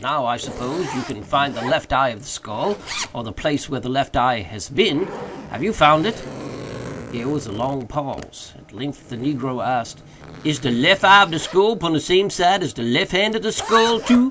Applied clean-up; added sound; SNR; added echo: none; Zipper (clothing); 14 dB; none.